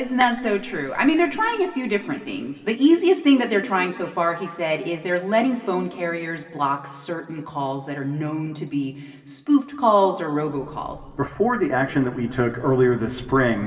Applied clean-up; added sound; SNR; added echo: none; none; none; reverberation time 2.0 s.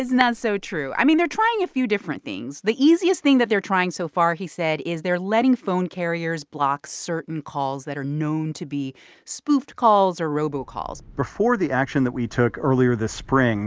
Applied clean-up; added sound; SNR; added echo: none; none; none; none.